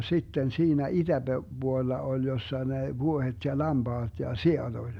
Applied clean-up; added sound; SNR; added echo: none; none; none; none.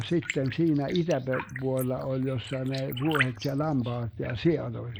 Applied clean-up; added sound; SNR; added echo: neural mask model Resemble Enhance denoiser.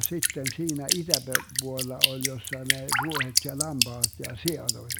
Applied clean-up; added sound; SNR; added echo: none; Drip; -5 dB; none.